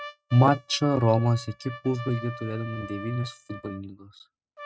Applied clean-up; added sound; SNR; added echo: neural mask model RNNoise.